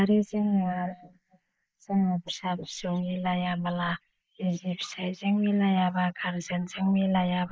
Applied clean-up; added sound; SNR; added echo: neural mask model Resemble Enhance denoiser.